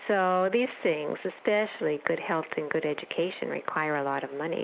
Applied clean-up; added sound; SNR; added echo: none; none; none; none.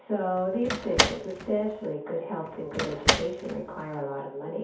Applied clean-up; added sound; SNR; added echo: none; Slam; -1 dB; reverberation time 0.6 s.